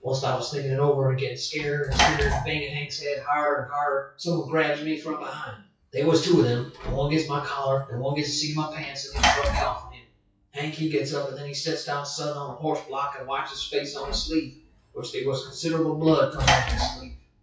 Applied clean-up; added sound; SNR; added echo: classical method WPE with log-MMSE.